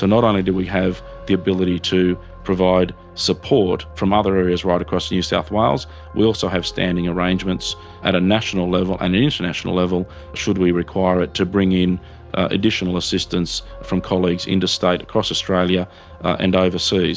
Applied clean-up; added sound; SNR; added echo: none; none; none; none.